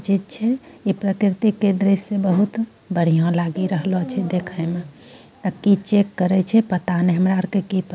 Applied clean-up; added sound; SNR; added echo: none; none; none; none.